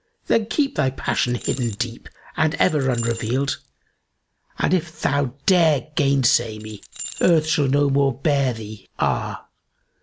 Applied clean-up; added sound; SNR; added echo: none; Keys jangling; 16 dB; none.